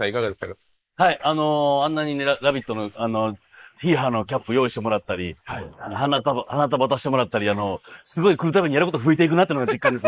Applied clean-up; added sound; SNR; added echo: neural mask model Resemble Enhance denoiser.